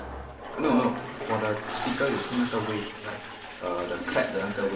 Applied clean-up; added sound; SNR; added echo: none; Toilet flush; 7 dB; reverberation time 1.6 s.